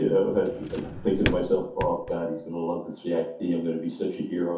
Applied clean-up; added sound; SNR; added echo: none; Drawer open or close; 9 dB; reverberation time 0.5 s.